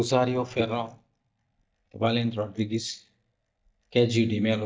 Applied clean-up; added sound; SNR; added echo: neural mask model DeepFilterNet 3.